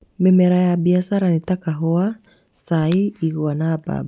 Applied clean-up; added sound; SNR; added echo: none; none; none; none.